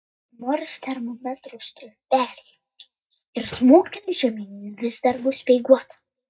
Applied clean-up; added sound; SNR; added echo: neural mask model DeepFilterNet 3.